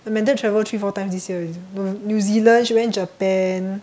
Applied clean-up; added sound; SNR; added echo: none; none; none; none.